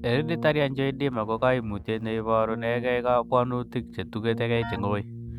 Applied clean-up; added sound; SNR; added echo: neural mask model RNNoise.